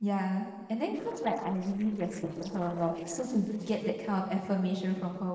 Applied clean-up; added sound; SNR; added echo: neural separator model SepFormer DNS4.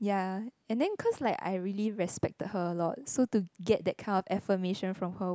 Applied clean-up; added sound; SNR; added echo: none; none; none; none.